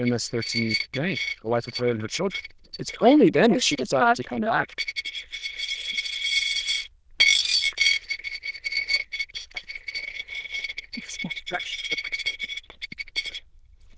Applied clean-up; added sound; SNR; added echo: neural diffusion model UNIVERSE++.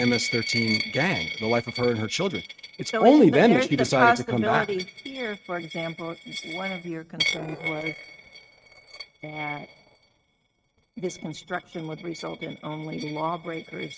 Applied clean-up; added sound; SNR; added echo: neural mask model RNNoise.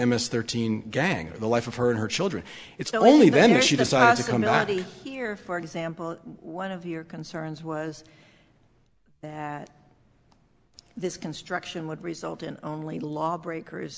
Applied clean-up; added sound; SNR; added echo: none; none; none; none.